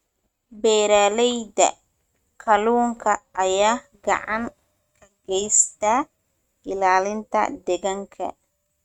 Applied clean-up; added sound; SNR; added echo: neural mask model RNNoise.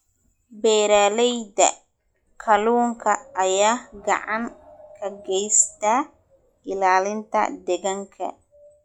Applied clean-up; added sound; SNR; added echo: classical method log-MMSE.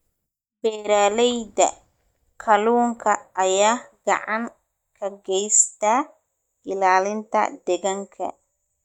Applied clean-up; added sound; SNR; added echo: neural mask model DeepFilterNet 3.